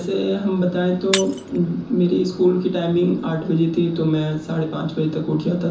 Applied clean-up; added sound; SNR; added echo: none; Shatter; 14 dB; reverberation time 0.9 s.